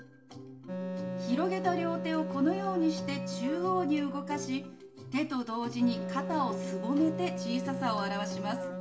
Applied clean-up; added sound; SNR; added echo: none; Wind instrument, woodwind instrument; 5 dB; reverberation time 0.5 s.